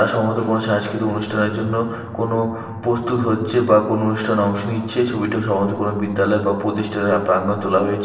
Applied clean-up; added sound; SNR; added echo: none; none; none; reverberation time 1.4 s.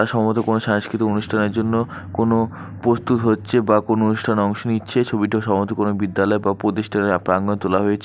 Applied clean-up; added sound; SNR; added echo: none; none; none; none.